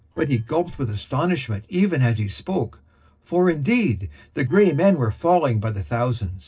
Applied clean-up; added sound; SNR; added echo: neural separator model SepFormer DNS4.